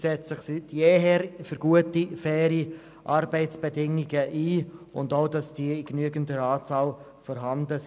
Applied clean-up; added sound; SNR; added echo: none; none; none; none.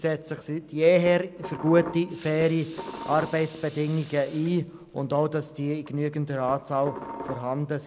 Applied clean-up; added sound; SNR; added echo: none; Dishes, pots, and pans + Sink (filling or washing) / Water tap, faucet; 13 dB; none.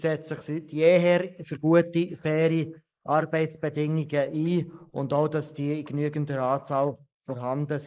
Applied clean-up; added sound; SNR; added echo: neural mask model Resemble Enhance denoiser.